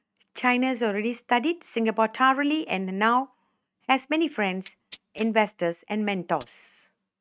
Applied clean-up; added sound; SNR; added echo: neural mask model RNNoise.